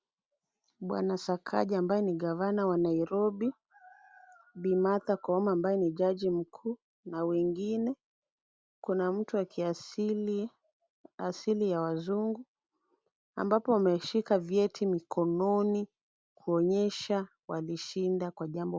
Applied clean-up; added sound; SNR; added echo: none; none; none; none.